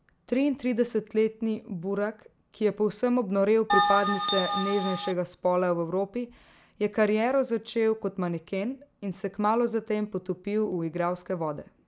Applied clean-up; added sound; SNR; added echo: none; Bell; -1 dB; none.